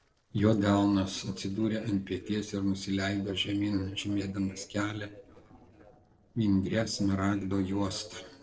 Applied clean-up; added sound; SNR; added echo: neural separator model SepFormer DNS4.